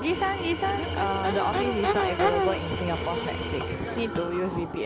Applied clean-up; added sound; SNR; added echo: none; Crowd / Race car, auto racing / Accelerating, revving, vroom + Tools; 0 dB; none.